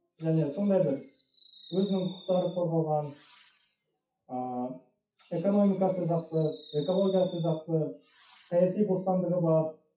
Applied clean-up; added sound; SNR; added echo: classical method WPE with log-MMSE.